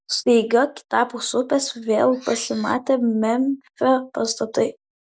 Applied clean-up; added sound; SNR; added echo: neural mask model Resemble Enhance denoiser.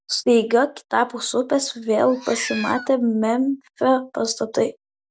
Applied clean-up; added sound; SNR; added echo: none; Meow; 13 dB; none.